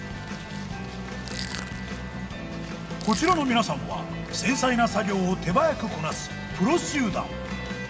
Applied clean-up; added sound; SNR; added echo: none; Crushing; 14 dB; reverberation time 1.8 s.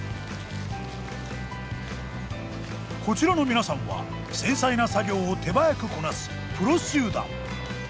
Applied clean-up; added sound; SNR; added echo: none; none; none; none.